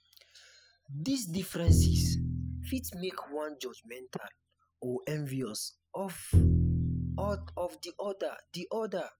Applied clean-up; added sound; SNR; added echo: classical method spectral subtraction.